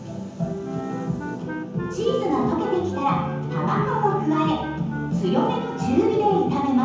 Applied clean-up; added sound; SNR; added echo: none; Wind instrument, woodwind instrument; 12 dB; reverberation time 0.9 s.